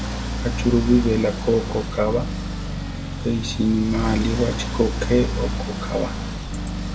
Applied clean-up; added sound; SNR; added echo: none; Accelerating, revving, vroom; 3 dB; reverberation time 0.5 s.